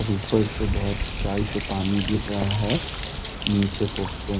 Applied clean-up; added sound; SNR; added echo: none; Bird; 4 dB; none.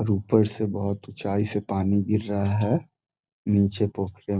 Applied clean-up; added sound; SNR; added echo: none; none; none; none.